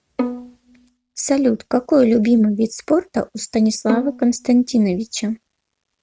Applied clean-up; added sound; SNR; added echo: neural mask model RNNoise.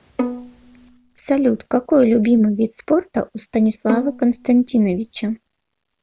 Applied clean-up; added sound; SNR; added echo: none; Bowed string instrument; 11 dB; none.